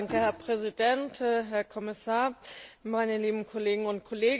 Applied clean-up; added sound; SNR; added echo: none; Bowed string instrument; 17 dB; none.